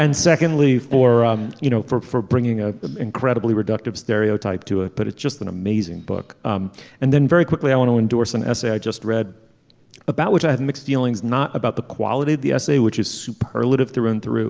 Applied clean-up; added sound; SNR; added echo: none; none; none; none.